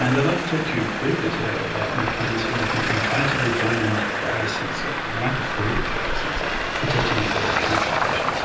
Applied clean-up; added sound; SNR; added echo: none; Traffic noise, roadway noise; -2 dB; reverberation time 0.6 s.